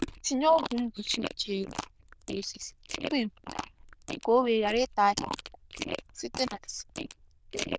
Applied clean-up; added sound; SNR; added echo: neural diffusion model UNIVERSE++.